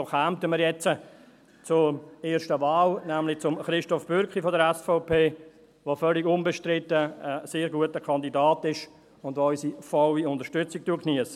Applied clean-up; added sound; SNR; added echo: none; none; none; none.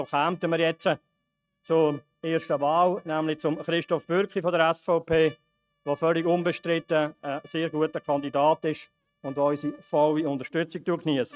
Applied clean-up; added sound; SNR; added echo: neural mask model RNNoise.